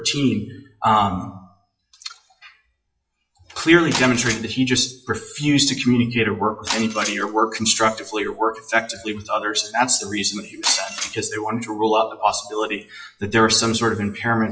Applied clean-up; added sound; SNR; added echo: classical method WPE with log-MMSE.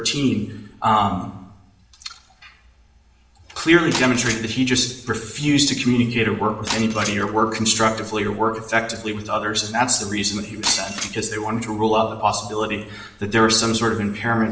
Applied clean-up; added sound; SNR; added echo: none; Shatter; 11 dB; reverberation time 0.7 s.